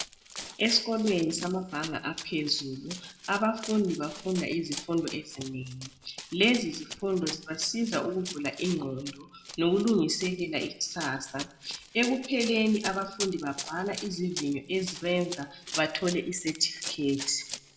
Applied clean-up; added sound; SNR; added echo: none; Run; 12 dB; reverberation time 0.6 s.